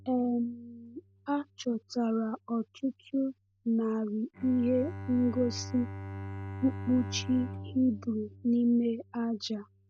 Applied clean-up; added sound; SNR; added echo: none; Bowed string instrument; 13 dB; none.